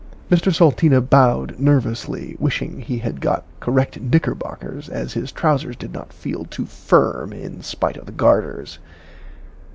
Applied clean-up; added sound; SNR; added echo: none; Subway, metro, underground; 19 dB; none.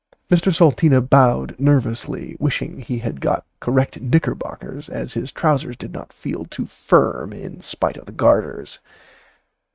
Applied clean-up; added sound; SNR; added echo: neural mask model RNNoise.